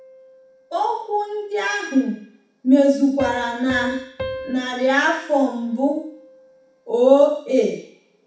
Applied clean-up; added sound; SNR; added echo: none; Piano; 16 dB; reverberation time 0.7 s.